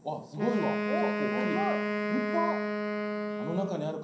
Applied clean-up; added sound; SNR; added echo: none; Wind instrument, woodwind instrument; -2 dB; reverberation time 0.6 s.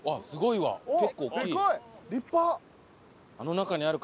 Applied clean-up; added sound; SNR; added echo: none; none; none; none.